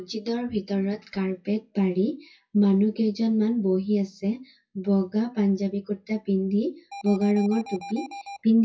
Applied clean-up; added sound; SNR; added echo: classical method WPE with log-MMSE.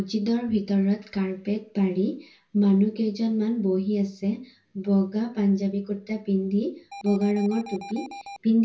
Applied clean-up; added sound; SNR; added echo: none; Alarm; 15 dB; reverberation time 0.3 s.